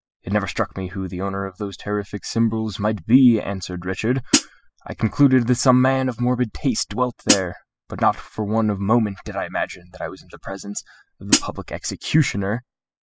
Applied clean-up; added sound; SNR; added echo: classical method spectral subtraction.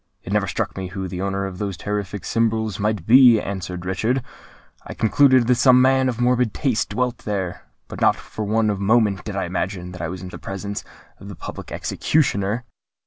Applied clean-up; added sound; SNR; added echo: none; none; none; none.